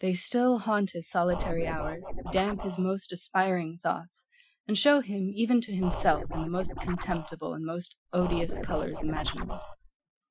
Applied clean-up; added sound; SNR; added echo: classical method Wiener filter.